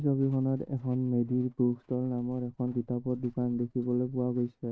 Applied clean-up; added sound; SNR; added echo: neural mask model RNNoise.